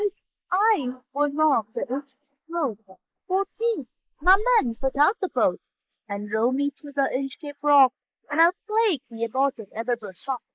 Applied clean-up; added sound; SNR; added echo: neural mask model Resemble Enhance denoiser.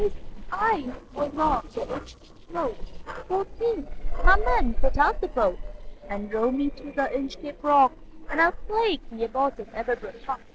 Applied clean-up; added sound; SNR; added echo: neural separator model SepFormer DNS4.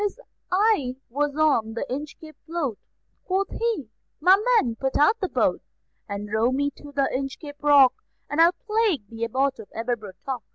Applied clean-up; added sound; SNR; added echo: none; none; none; none.